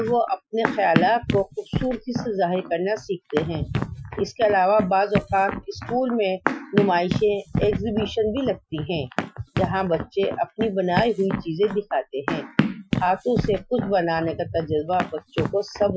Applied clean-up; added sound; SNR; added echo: classical method Wiener filter.